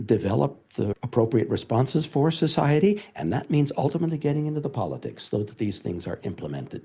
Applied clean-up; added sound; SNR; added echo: none; none; none; none.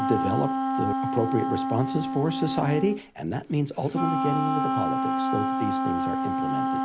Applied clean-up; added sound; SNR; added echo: none; Wind instrument, woodwind instrument; -1 dB; none.